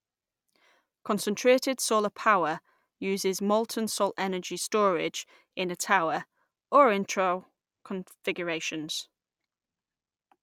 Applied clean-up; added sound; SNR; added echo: none; none; none; none.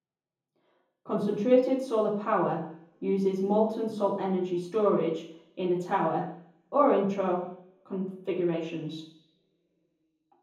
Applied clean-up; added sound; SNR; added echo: none; none; none; reverberation time 0.7 s.